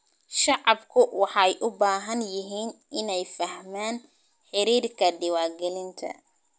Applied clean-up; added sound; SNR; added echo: none; none; none; none.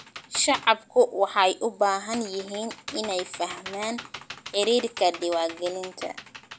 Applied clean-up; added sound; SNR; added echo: none; Computer keyboard; 16 dB; none.